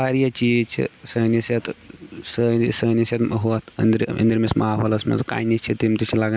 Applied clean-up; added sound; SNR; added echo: none; none; none; none.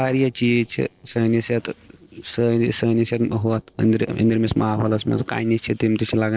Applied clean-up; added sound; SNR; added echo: neural separator model SepFormer DNS4.